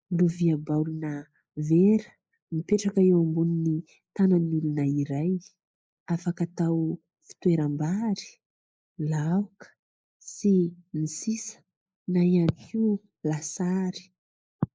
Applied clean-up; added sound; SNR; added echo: neural mask model Resemble Enhance denoiser.